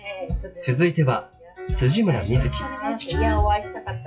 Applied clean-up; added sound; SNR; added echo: classical method WPE with log-MMSE.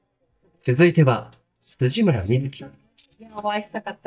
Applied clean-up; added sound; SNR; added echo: neural mask model DeepFilterNet 3.